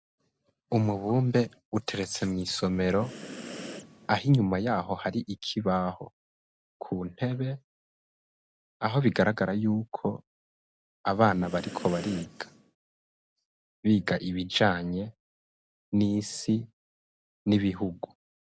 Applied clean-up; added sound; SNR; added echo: none; Breathing; 13 dB; none.